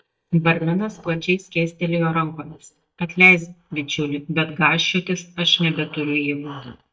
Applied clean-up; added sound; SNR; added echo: neural mask model DeepFilterNet 3.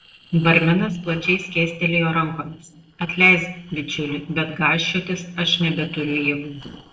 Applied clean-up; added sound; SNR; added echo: neural separator model SepFormer DNS4.